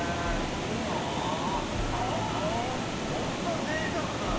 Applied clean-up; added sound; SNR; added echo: none; Water; -2 dB; reverberation time 0.3 s.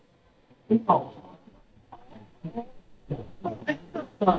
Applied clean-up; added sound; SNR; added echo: neural mask model DeepFilterNet 3.